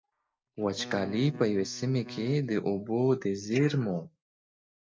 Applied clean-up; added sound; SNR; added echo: neural mask model RNNoise.